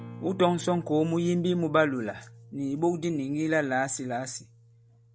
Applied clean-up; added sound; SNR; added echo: none; Acoustic guitar; 19 dB; none.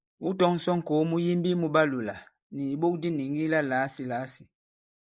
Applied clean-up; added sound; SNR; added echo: neural mask model Resemble Enhance denoiser.